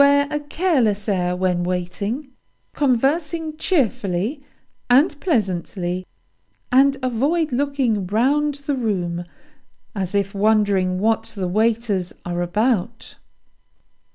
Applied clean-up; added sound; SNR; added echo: none; none; none; none.